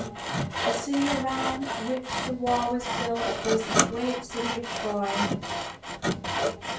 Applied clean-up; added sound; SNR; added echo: none; Sawing; -1 dB; none.